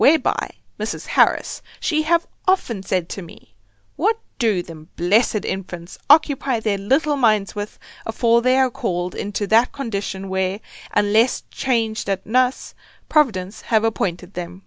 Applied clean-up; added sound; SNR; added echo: none; none; none; none.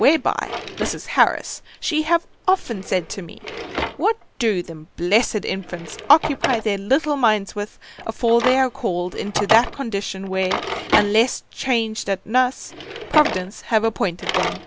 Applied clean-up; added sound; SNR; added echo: none; Drawer open or close; 8 dB; none.